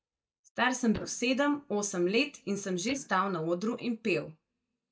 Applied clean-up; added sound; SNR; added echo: neural mask model DeepFilterNet 3.